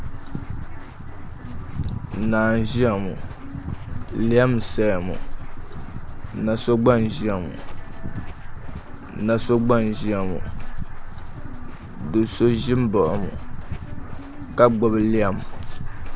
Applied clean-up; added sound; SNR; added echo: none; Walk, footsteps; 5 dB; none.